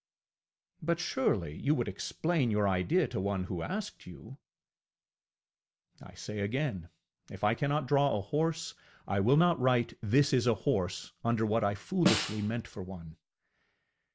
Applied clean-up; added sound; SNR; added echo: none; Snare drum; 3 dB; none.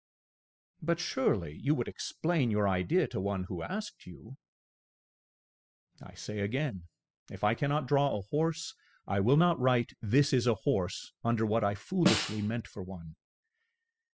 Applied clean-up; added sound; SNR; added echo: classical method spectral subtraction.